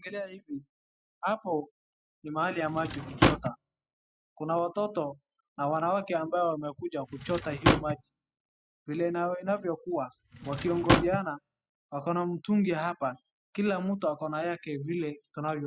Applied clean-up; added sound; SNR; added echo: classical method spectral subtraction.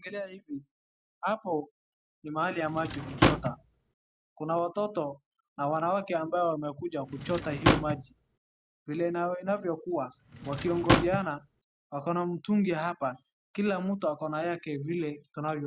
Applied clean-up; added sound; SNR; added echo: none; Drawer open or close / Wood; -2 dB; none.